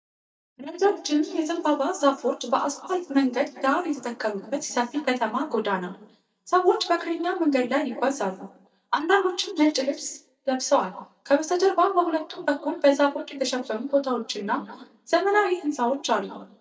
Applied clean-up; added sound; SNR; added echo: neural mask model DeepFilterNet 3.